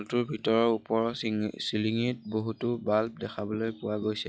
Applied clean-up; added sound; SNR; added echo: classical method log-MMSE.